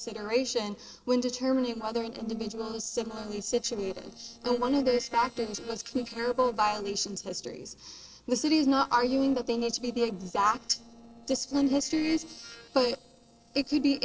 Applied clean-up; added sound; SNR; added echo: neural separator model SepFormer DNS4.